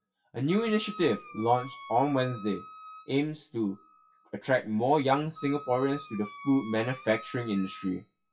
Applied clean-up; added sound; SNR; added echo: classical method WPE with log-MMSE.